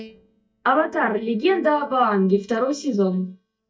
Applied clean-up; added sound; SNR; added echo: neural mask model DeepFilterNet 3.